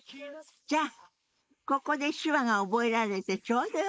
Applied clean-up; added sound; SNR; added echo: neural mask model Resemble Enhance denoiser.